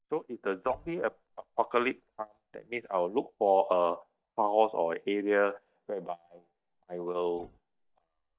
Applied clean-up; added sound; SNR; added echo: neural mask model DeepFilterNet 3.